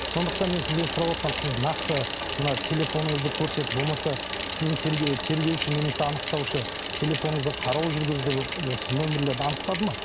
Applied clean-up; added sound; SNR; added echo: none; Bicycle; 4 dB; none.